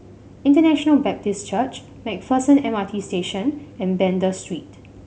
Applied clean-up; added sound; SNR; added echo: none; none; none; none.